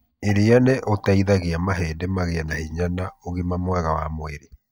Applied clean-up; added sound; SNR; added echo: neural mask model DeepFilterNet 3.